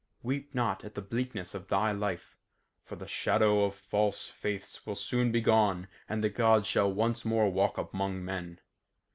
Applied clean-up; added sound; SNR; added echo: none; none; none; none.